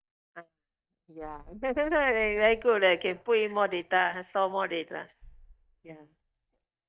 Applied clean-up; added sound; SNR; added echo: neural mask model DeepFilterNet 3.